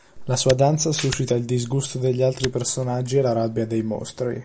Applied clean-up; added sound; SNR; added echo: none; Tick; 13 dB; none.